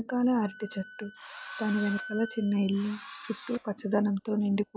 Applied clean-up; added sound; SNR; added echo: classical method log-MMSE.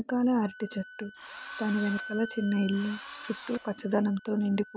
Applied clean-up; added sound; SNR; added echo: none; Wind instrument, woodwind instrument + Engine / Drill; 14 dB; none.